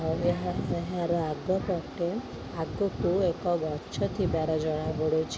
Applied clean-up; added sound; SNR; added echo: none; none; none; none.